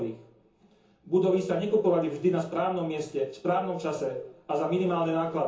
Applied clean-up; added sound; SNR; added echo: none; Bird; 13 dB; reverberation time 0.6 s.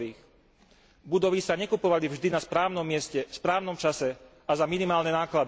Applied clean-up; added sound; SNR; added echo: none; none; none; none.